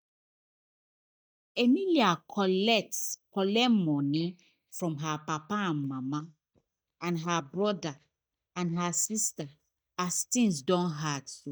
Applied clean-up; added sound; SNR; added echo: neural mask model DeepFilterNet 3.